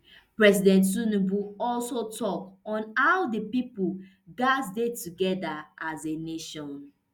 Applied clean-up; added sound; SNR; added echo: none; none; none; none.